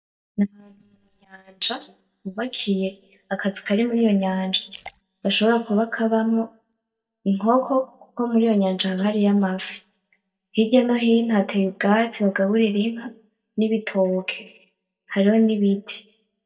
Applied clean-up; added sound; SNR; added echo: neural mask model DeepFilterNet 3.